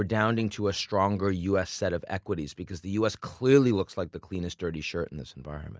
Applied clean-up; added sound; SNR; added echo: none; none; none; none.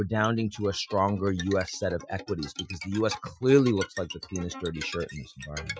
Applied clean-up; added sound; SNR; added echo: classical method Wiener filter.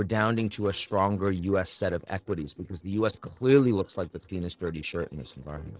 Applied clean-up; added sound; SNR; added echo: neural separator model SepFormer DNS4.